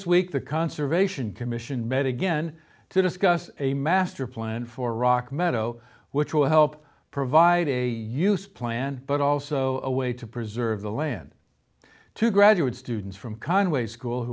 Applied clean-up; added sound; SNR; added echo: none; none; none; none.